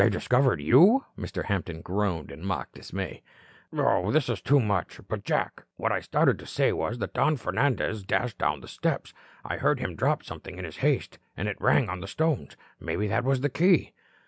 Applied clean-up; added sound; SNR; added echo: none; none; none; none.